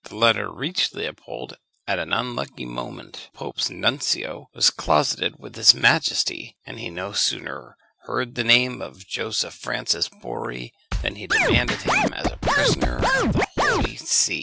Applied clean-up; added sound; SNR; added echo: none; Scratching (performance technique); -4 dB; none.